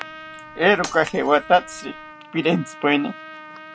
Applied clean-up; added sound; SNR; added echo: none; Trumpet + Shatter; 16 dB; none.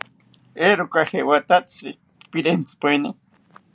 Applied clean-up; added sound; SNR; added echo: none; none; none; none.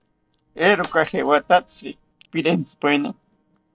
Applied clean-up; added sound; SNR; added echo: neural separator model SepFormer DNS4.